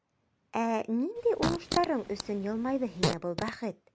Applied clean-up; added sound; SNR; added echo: none; Fart; 4 dB; none.